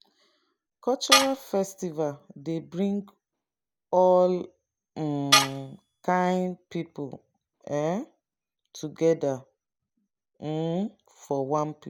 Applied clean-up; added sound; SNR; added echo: none; Tools; 2 dB; none.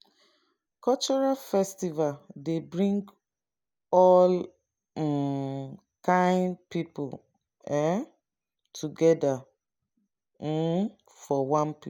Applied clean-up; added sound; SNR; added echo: none; none; none; none.